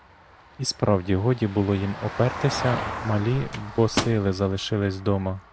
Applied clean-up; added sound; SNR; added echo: none; Microwave oven + Vehicle; 10 dB; none.